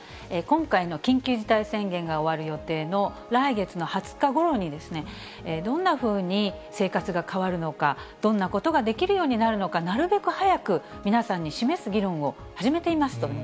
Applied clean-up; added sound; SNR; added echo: none; none; none; none.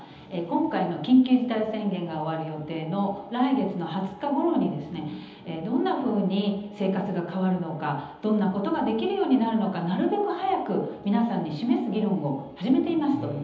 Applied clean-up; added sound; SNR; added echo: none; none; none; reverberation time 0.9 s.